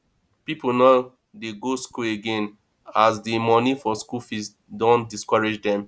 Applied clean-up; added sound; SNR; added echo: none; none; none; none.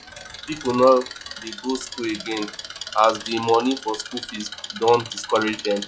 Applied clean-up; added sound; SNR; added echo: classical method log-MMSE.